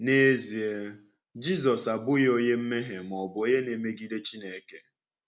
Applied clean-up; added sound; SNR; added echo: none; none; none; none.